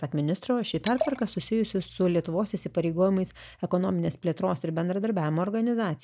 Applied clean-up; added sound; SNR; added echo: none; Liquid; 13 dB; none.